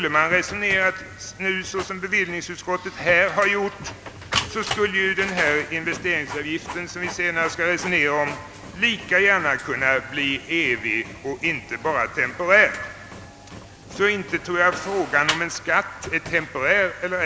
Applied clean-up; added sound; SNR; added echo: none; Printer; 13 dB; none.